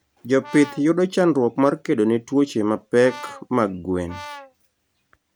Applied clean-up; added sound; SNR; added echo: none; Brass instrument; 18 dB; none.